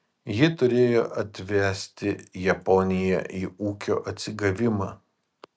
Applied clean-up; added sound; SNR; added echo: none; none; none; none.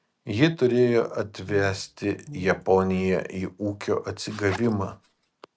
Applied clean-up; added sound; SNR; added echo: none; Zipper (clothing) + Brass instrument; 17 dB; none.